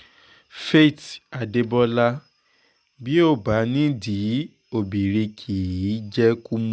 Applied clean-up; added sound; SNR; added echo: none; none; none; none.